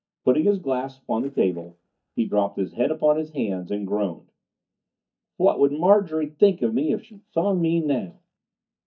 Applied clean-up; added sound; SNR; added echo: neural mask model DeepFilterNet 3.